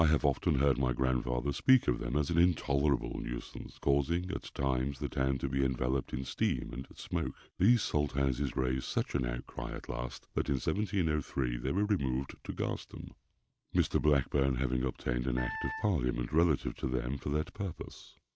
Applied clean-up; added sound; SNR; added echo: none; Wind instrument, woodwind instrument; 11 dB; none.